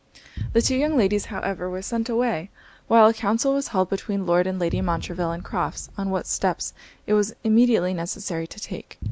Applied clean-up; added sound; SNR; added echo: none; Boom; 15 dB; none.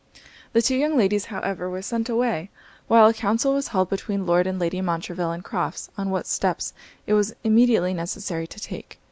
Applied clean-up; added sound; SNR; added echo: none; none; none; none.